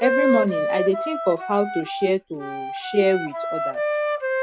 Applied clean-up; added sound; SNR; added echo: none; Wind instrument, woodwind instrument; 1 dB; none.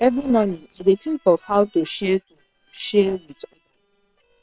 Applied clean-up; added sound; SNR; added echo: neural separator model SepFormer WHAM!.